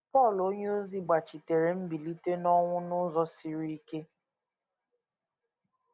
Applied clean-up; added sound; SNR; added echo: none; none; none; none.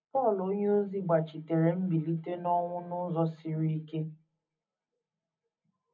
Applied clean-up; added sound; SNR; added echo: none; none; none; reverberation time 0.4 s.